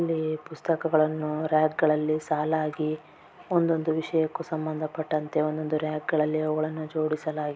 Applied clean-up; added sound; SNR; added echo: none; none; none; none.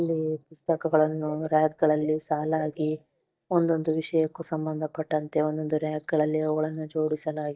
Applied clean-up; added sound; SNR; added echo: neural mask model DeepFilterNet 3.